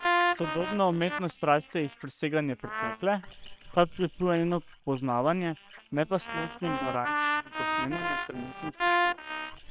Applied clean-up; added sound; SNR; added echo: neural separator model SepFormer WHAM!.